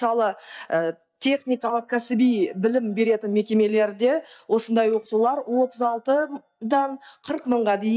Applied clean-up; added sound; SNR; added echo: neural mask model DeepFilterNet 3.